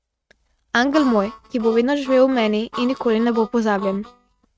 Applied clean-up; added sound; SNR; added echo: neural mask model RNNoise.